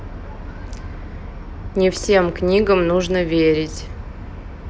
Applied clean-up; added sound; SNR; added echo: none; none; none; none.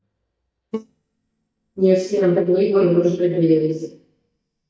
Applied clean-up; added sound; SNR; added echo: neural mask model DeepFilterNet 3.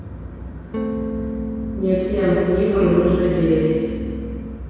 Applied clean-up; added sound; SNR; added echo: none; Electric guitar / Strum; 6 dB; reverberation time 2.0 s.